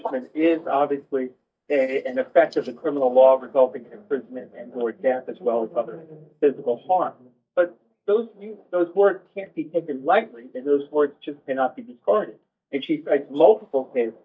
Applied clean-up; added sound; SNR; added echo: neural mask model DeepFilterNet 3.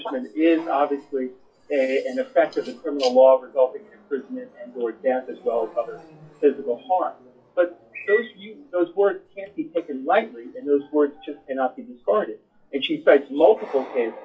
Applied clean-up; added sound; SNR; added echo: classical method WPE with log-MMSE.